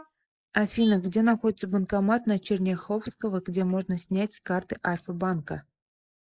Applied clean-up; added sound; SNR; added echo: neural mask model Resemble Enhance denoiser.